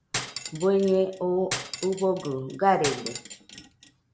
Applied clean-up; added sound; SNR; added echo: none; Cutlery, silverware; 10 dB; none.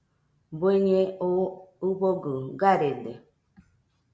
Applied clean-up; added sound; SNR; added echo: none; none; none; none.